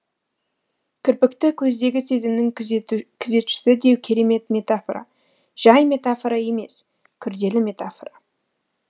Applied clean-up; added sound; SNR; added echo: none; none; none; none.